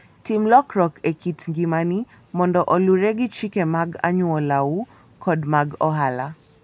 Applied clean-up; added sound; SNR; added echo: none; none; none; none.